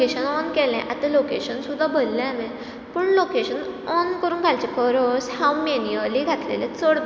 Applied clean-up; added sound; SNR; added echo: none; none; none; none.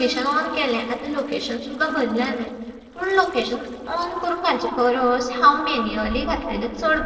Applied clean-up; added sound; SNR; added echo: neural separator model SepFormer DNS4.